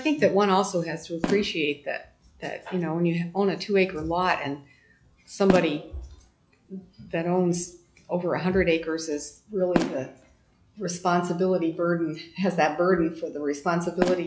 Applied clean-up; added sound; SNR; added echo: classical method log-MMSE.